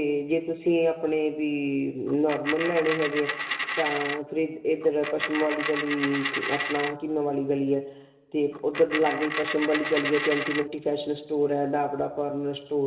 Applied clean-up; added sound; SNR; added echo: none; Coin (dropping); 5 dB; reverberation time 1.6 s.